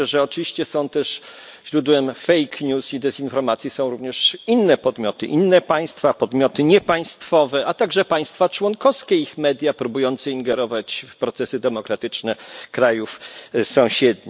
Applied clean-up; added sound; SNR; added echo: none; none; none; none.